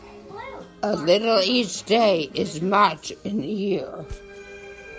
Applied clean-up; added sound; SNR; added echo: none; none; none; none.